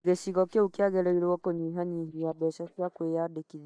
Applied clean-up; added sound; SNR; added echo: neural mask model DeepFilterNet 3.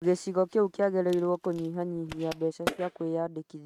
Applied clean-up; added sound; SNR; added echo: neural mask model RNNoise.